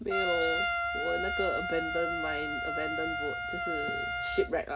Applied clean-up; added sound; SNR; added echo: none; Rattle (instrument) + Trumpet; -1 dB; none.